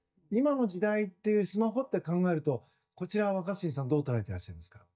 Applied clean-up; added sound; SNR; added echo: neural mask model DeepFilterNet 3.